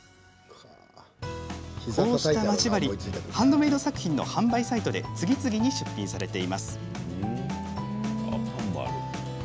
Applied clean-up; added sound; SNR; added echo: none; none; none; none.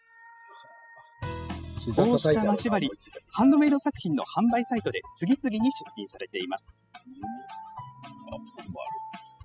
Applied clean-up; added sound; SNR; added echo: classical method spectral subtraction.